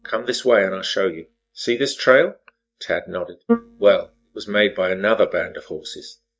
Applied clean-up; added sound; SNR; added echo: neural mask model DeepFilterNet 3.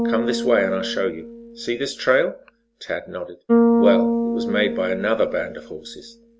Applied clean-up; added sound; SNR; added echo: none; Bass guitar; 0 dB; none.